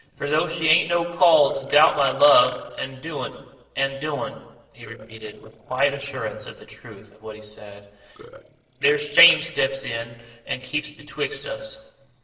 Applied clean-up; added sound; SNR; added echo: neural separator model SepFormer DNS4.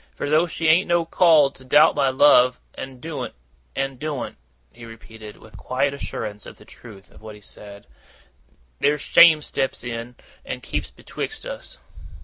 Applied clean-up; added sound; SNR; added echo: none; none; none; none.